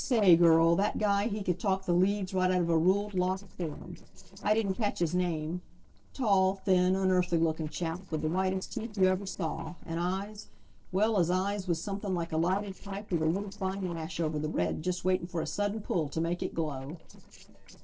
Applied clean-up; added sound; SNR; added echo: neural separator model SepFormer DNS4.